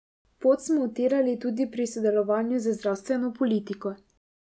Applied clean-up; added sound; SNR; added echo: none; none; none; none.